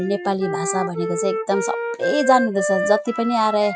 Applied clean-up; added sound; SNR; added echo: classical method Wiener filter.